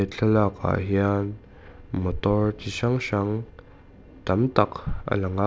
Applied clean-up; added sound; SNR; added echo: none; none; none; none.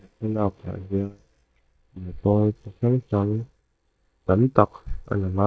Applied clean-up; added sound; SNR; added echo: neural mask model DeepFilterNet 3.